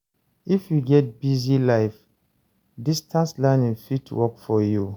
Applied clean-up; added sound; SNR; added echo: none; none; none; none.